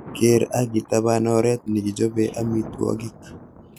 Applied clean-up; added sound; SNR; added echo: none; Thunder; 17 dB; none.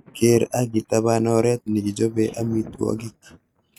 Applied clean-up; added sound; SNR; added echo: neural mask model RNNoise.